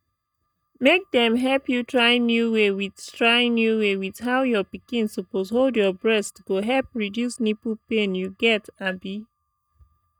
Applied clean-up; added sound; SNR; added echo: neural mask model DeepFilterNet 3.